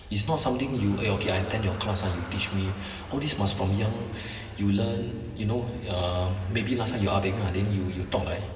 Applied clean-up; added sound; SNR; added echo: none; Engine starting / Motor vehicle (road); 17 dB; reverberation time 1.9 s.